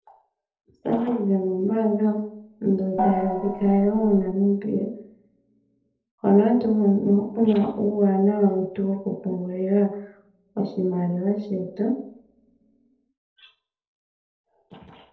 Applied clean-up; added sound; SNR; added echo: neural separator model SepFormer DNS4.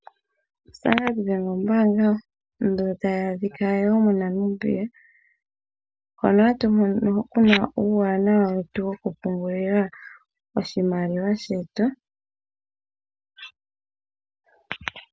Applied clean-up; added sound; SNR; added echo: none; none; none; none.